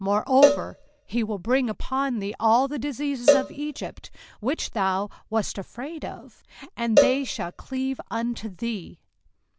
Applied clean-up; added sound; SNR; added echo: none; Cowbell; 1 dB; none.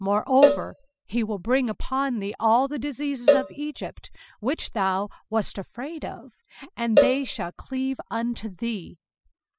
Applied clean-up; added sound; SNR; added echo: classical method spectral subtraction.